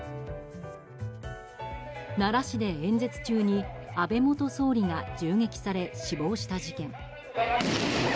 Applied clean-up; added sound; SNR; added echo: none; none; none; none.